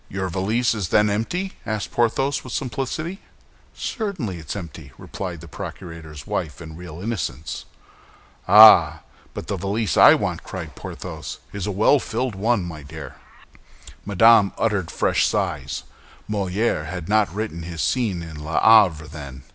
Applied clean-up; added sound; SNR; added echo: none; none; none; none.